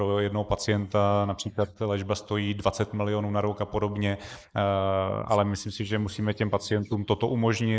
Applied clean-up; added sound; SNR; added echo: neural mask model Resemble Enhance denoiser.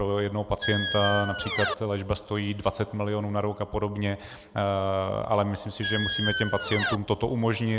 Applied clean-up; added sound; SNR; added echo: none; Squeak; 1 dB; none.